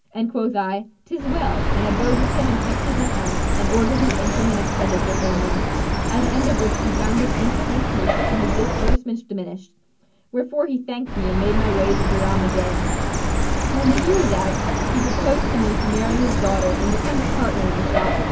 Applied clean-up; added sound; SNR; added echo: none; Chirp, tweet; -3 dB; reverberation time 0.3 s.